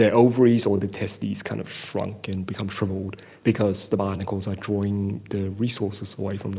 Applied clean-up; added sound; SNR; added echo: none; none; none; none.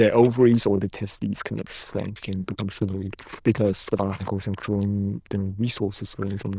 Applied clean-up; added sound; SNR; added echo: neural diffusion model UNIVERSE++.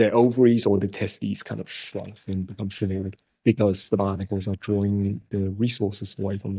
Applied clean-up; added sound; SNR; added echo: neural mask model DeepFilterNet 3.